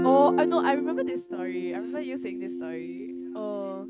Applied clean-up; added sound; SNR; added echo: neural mask model RNNoise.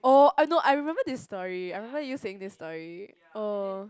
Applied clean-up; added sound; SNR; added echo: none; none; none; none.